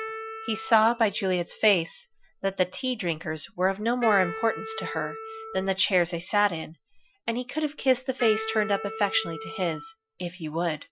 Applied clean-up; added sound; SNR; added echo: classical method Wiener filter.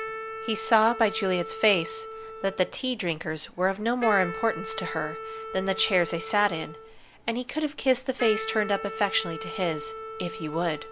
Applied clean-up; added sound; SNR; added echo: none; Wind instrument, woodwind instrument; 10 dB; none.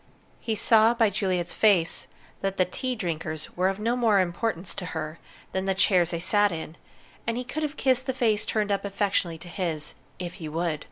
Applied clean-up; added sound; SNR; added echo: none; none; none; none.